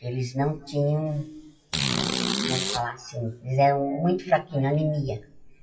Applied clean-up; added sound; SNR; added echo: classical method WPE with log-MMSE.